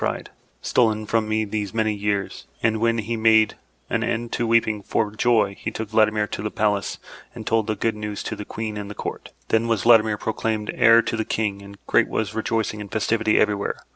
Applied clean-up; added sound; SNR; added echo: none; none; none; none.